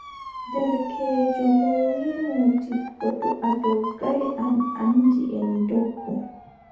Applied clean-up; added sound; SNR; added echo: none; Motor vehicle (road) / Siren; 9 dB; reverberation time 0.8 s.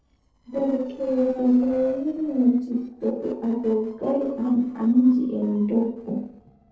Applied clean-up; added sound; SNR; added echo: neural separator model SepFormer DNS4.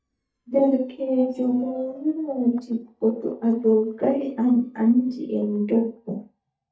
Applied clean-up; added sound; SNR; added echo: neural mask model DeepFilterNet 3.